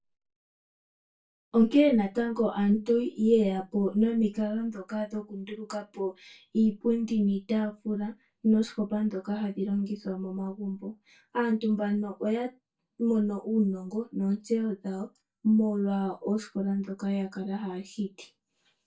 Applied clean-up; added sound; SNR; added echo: neural mask model DeepFilterNet 3.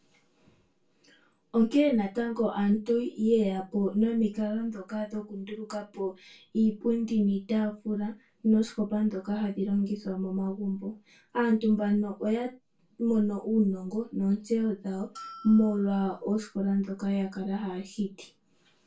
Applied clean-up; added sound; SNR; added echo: none; Bell; 19 dB; reverberation time 0.2 s.